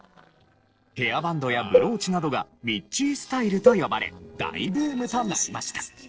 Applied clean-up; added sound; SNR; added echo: neural separator model SepFormer DNS4.